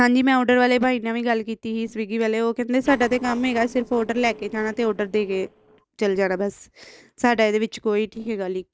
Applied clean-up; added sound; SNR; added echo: neural separator model SepFormer DNS4.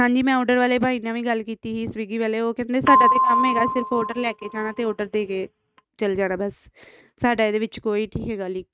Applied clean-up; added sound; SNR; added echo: neural mask model RNNoise.